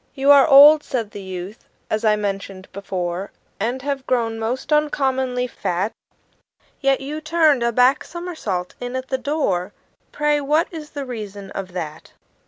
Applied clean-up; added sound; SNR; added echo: none; none; none; none.